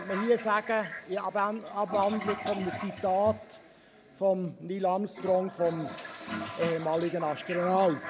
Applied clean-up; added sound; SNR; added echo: none; Toilet flush; 10 dB; none.